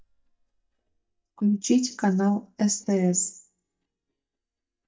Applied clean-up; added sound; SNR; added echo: neural mask model DeepFilterNet 3.